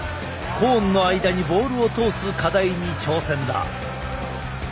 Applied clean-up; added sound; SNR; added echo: none; none; none; none.